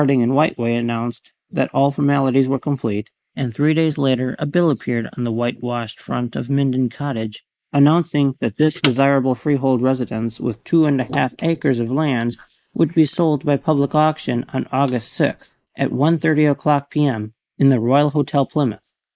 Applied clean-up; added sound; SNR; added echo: neural mask model Resemble Enhance denoiser.